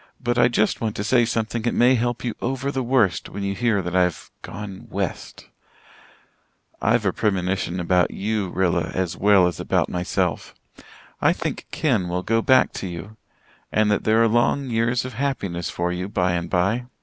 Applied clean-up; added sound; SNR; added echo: none; none; none; none.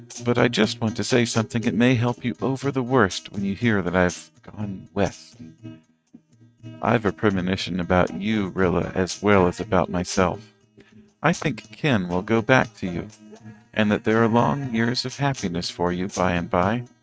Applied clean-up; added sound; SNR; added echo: neural mask model RNNoise.